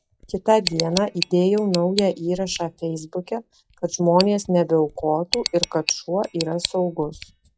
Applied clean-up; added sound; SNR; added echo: classical method log-MMSE.